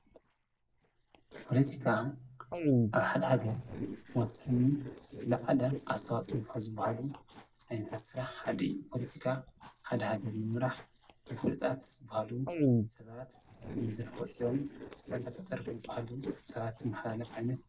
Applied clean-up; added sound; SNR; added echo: neural separator model SepFormer DNS4.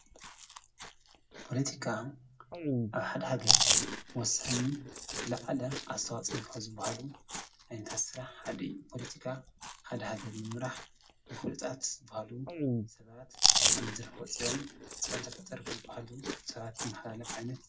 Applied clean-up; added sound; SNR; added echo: none; Chewing, mastication; -4 dB; reverberation time 0.4 s.